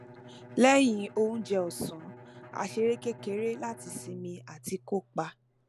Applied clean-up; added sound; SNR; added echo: none; Bowed string instrument; 18 dB; none.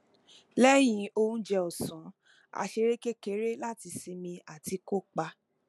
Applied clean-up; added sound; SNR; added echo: none; none; none; none.